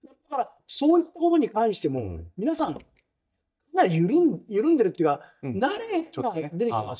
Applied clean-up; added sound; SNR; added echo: neural mask model DeepFilterNet 3.